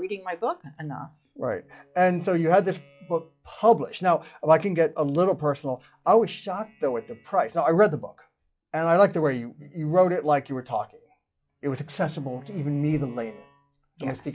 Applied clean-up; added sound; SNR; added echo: classical method log-MMSE.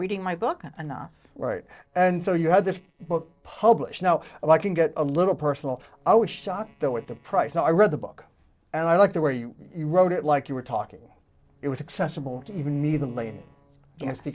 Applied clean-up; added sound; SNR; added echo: neural separator model SepFormer DNS4.